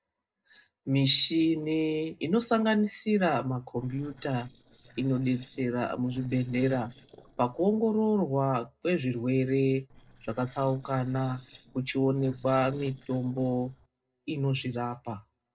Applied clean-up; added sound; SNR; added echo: neural separator model SepFormer DNS4.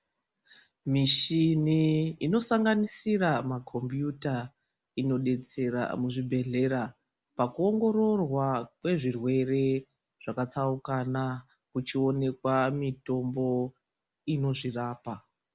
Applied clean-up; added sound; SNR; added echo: none; none; none; none.